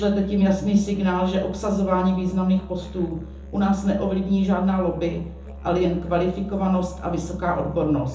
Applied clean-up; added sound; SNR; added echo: none; Musical instrument; 14 dB; reverberation time 0.9 s.